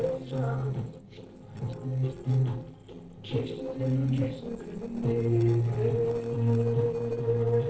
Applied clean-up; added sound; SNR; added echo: neural separator model SepFormer DNS4.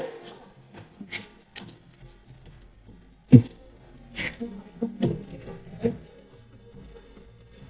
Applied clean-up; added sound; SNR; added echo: neural mask model DeepFilterNet 3.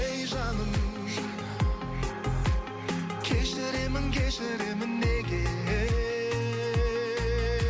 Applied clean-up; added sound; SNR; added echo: none; none; none; none.